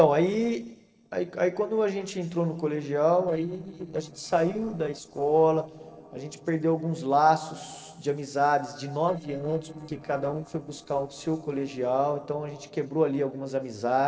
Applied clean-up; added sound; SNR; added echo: neural separator model SepFormer DNS4.